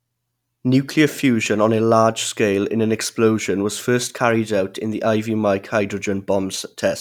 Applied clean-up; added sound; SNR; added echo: none; none; none; none.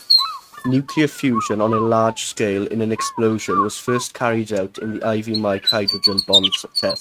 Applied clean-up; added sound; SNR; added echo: neural mask model RNNoise.